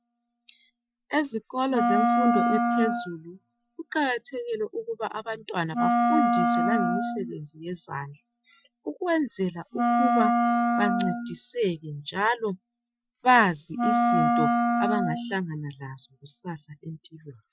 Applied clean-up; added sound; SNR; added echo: classical method Wiener filter.